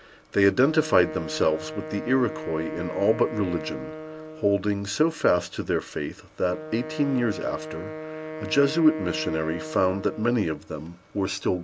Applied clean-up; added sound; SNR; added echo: none; Wind instrument, woodwind instrument; 11 dB; none.